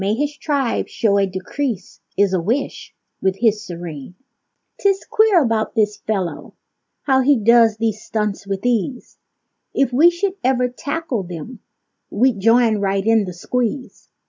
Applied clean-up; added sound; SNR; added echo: none; none; none; none.